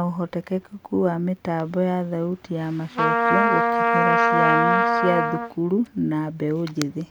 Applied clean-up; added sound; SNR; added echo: none; Trumpet; -1 dB; none.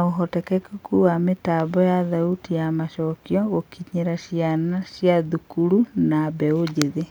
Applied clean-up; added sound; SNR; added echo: none; none; none; none.